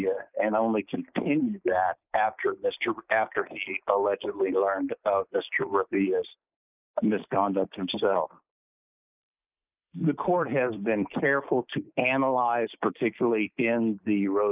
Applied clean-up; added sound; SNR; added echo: neural mask model Resemble Enhance denoiser.